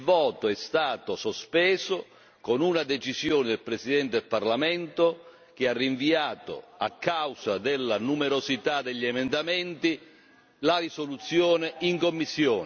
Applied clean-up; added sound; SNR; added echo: none; none; none; none.